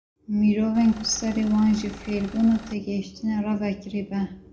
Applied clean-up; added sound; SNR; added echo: none; Engine; 18 dB; reverberation time 0.4 s.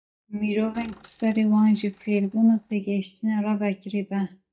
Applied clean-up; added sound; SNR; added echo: neural mask model DeepFilterNet 3.